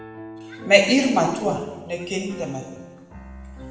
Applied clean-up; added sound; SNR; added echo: none; Piano; 16 dB; reverberation time 1.1 s.